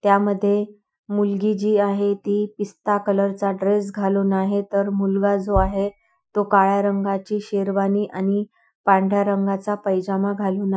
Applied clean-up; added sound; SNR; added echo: classical method Wiener filter.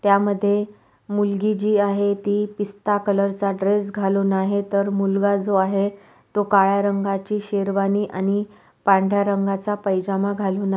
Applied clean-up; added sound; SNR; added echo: none; none; none; none.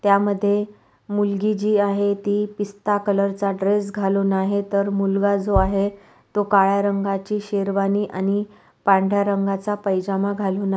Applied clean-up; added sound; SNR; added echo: none; Bass drum; 11 dB; none.